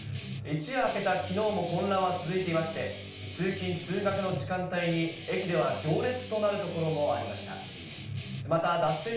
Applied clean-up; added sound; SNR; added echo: none; Guitar; 11 dB; reverberation time 0.5 s.